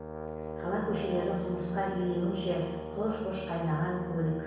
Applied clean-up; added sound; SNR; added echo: none; Brass instrument; 6 dB; reverberation time 1.1 s.